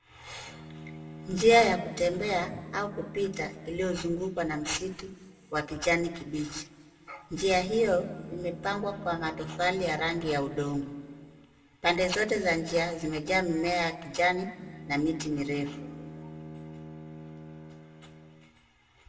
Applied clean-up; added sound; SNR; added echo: none; Bowed string instrument; 16 dB; reverberation time 1.0 s.